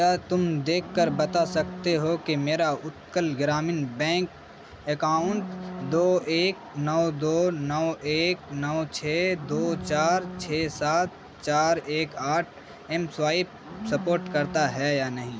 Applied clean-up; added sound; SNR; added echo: none; Livestock, farm animals, working animals; 14 dB; none.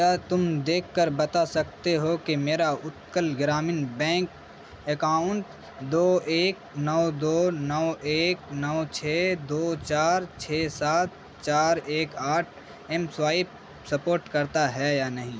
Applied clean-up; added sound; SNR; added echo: none; none; none; none.